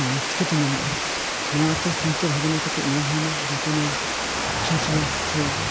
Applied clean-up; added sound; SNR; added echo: none; Water; 0 dB; none.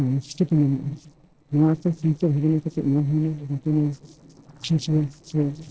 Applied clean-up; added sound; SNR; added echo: neural separator model SepFormer DNS4.